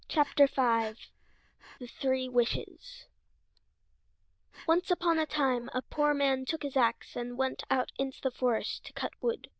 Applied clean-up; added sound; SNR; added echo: neural diffusion model UNIVERSE++.